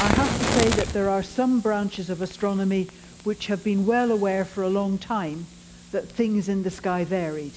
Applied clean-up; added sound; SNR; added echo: none; Fire; 7 dB; none.